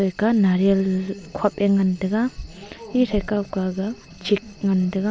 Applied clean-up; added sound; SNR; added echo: none; none; none; none.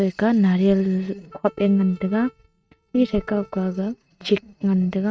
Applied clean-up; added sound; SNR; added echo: neural mask model RNNoise.